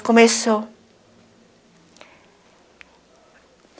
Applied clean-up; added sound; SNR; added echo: none; none; none; none.